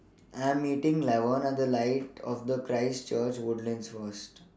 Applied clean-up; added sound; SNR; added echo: none; none; none; none.